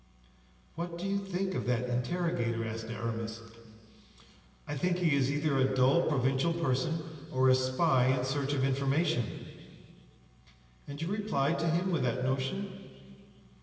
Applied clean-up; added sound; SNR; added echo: none; none; none; reverberation time 2.5 s.